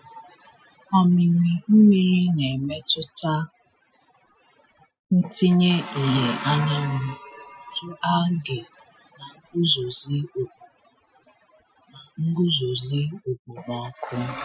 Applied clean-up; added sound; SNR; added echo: classical method Wiener filter.